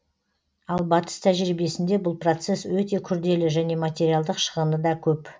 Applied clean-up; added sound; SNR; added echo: none; none; none; none.